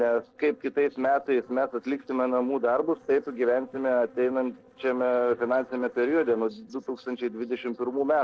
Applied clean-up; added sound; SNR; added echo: neural separator model SepFormer DNS4.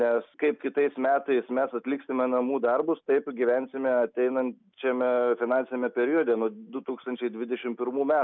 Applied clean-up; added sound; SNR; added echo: none; none; none; none.